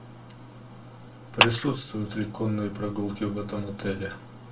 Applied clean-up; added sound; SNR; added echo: none; Clapping; -3 dB; reverberation time 0.2 s.